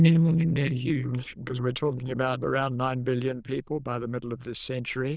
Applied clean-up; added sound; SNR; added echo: neural diffusion model UNIVERSE++.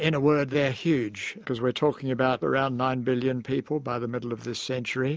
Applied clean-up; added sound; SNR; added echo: none; none; none; none.